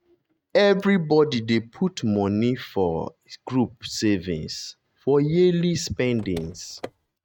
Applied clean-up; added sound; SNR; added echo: neural mask model RNNoise.